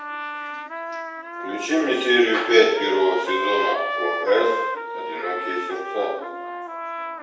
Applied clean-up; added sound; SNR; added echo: none; Trumpet; 5 dB; reverberation time 0.8 s.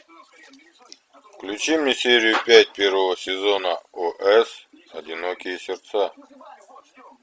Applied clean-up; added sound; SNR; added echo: none; none; none; none.